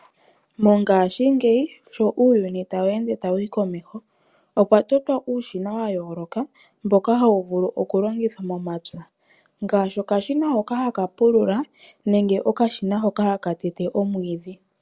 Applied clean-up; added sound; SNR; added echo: none; none; none; none.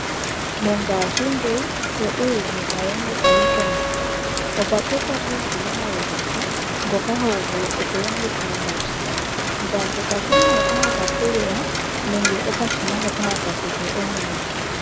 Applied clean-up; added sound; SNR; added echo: none; Rain + Acoustic guitar; -4 dB; none.